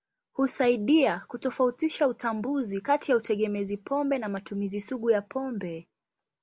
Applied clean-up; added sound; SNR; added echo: none; none; none; none.